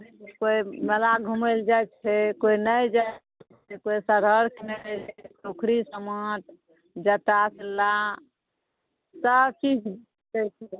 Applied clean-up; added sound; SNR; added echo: none; none; none; none.